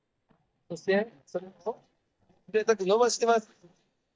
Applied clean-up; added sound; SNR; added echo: neural mask model DeepFilterNet 3.